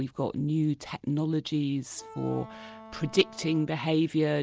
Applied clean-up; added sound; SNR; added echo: none; Wind instrument, woodwind instrument; 19 dB; none.